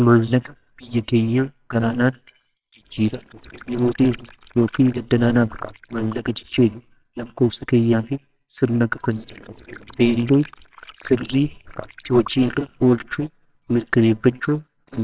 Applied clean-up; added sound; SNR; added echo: neural separator model SepFormer WHAMR!.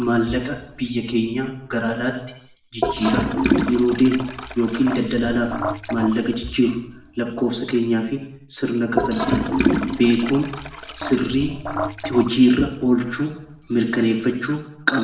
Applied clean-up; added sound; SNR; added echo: none; Toilet flush / Gurgling; 6 dB; reverberation time 0.7 s.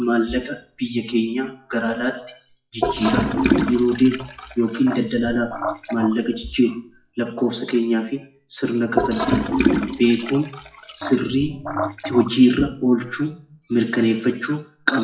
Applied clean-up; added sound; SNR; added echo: classical method WPE with log-MMSE.